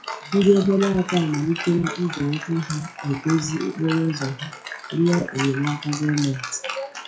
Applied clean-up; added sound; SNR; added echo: classical method WPE with log-MMSE.